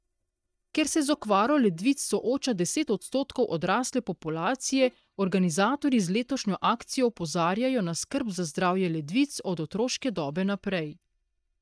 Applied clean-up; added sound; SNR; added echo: neural mask model DeepFilterNet 3.